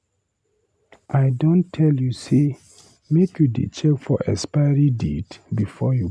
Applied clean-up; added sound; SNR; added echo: none; none; none; none.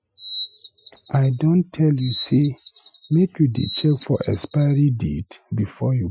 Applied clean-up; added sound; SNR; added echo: classical method Wiener filter.